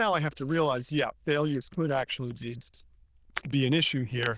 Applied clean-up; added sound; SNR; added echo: neural diffusion model UNIVERSE++.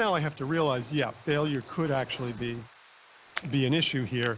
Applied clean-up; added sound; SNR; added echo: neural mask model Resemble Enhance denoiser.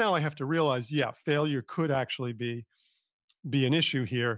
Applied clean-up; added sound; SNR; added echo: none; none; none; none.